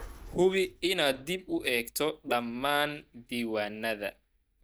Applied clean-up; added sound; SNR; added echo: neural mask model DeepFilterNet 3.